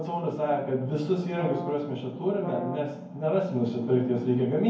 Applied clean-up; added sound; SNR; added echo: none; Brass instrument; 11 dB; reverberation time 0.9 s.